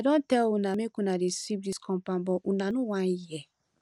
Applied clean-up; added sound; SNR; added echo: none; none; none; none.